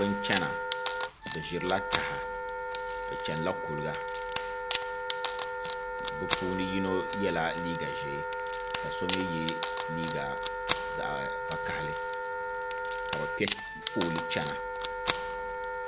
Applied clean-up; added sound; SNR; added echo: none; Wood + Wind instrument, woodwind instrument; -5 dB; none.